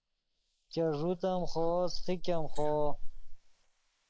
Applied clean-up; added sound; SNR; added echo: neural mask model Resemble Enhance denoiser.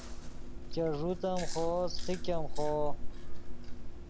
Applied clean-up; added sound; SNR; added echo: none; Chewing, mastication; -4 dB; none.